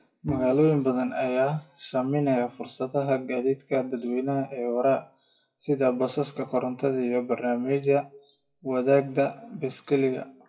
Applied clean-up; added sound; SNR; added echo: classical method WPE with log-MMSE.